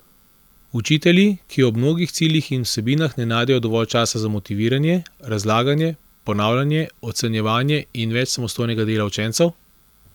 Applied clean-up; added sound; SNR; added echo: none; none; none; none.